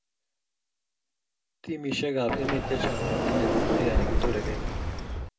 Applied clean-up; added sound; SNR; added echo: none; Sliding door; -3 dB; reverberation time 0.2 s.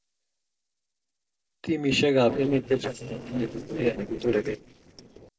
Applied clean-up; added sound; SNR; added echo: neural separator model SepFormer DNS4.